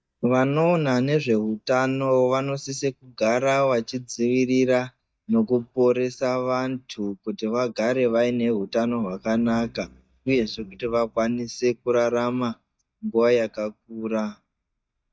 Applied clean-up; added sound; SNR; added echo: neural mask model DeepFilterNet 3.